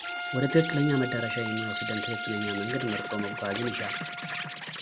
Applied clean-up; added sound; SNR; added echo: none; Insect + Trumpet; 4 dB; none.